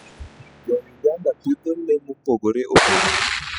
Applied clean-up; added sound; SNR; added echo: classical method spectral subtraction.